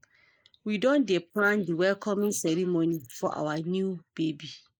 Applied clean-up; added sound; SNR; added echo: neural mask model Resemble Enhance denoiser.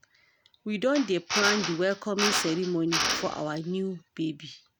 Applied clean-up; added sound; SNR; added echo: none; Drill; 2 dB; none.